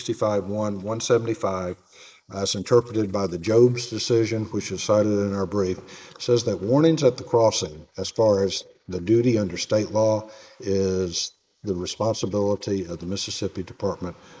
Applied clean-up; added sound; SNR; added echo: neural mask model Resemble Enhance denoiser.